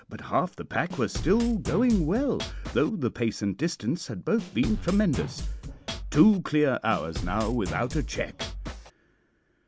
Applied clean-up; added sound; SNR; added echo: none; Drum kit; 7 dB; none.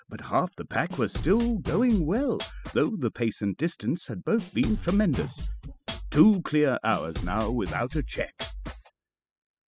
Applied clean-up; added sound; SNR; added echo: classical method spectral subtraction.